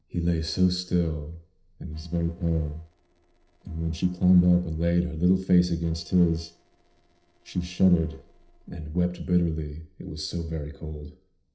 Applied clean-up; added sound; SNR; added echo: neural separator model SepFormer DNS4.